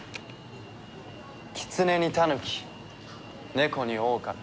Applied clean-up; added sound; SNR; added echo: none; Alarm; 14 dB; none.